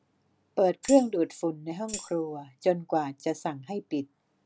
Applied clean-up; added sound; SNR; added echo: none; Tambourine; 13 dB; none.